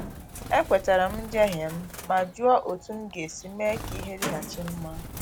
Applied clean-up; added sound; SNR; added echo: none; Bird; 11 dB; none.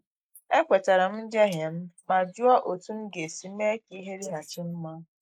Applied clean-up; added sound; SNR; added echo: neural mask model Resemble Enhance denoiser.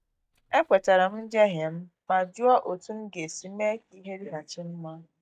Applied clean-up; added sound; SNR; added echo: neural mask model DeepFilterNet 3.